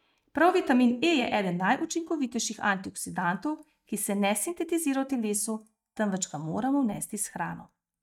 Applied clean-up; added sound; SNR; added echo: neural mask model DeepFilterNet 3.